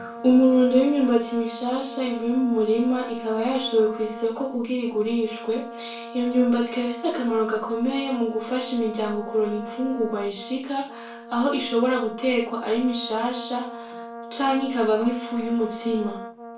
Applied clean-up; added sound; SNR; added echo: none; Brass instrument; 13 dB; reverberation time 0.3 s.